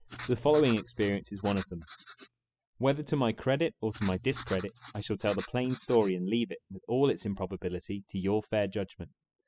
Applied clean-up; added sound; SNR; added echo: classical method spectral subtraction.